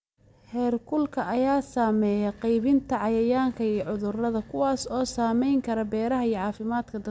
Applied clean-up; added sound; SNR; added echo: none; none; none; none.